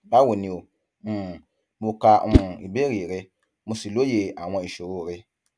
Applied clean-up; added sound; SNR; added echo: none; Whoosh, swoosh, swish; 2 dB; none.